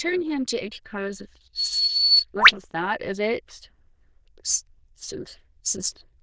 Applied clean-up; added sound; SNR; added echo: neural diffusion model UNIVERSE++.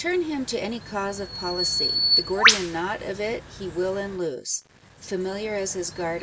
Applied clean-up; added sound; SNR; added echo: none; Bird vocalization, bird call, bird song; -1 dB; none.